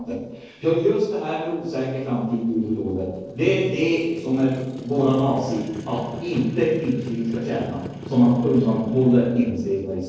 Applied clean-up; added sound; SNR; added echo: neural separator model SepFormer DNS4.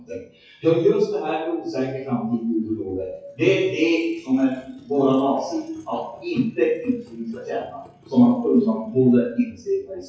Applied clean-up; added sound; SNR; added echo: classical method WPE with log-MMSE.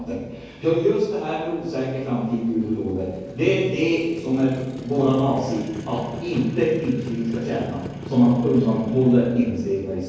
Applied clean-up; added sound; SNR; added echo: none; Motorcycle; 14 dB; reverberation time 1.3 s.